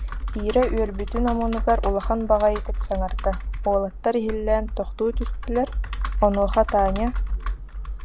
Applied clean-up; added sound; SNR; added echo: none; Computer keyboard; 3 dB; none.